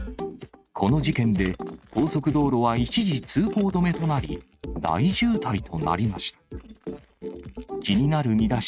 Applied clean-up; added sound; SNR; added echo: neural mask model RNNoise.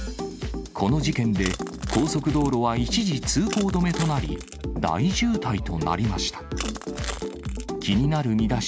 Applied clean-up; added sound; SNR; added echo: none; Crushing; 15 dB; none.